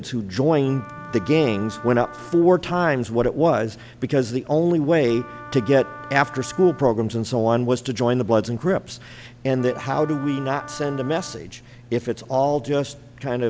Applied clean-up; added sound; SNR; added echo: none; Wind instrument, woodwind instrument; 17 dB; none.